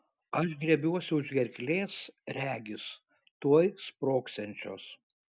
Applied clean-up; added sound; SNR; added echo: none; none; none; none.